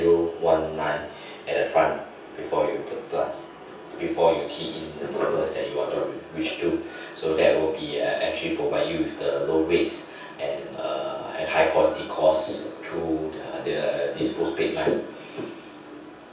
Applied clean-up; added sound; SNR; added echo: none; none; none; reverberation time 0.6 s.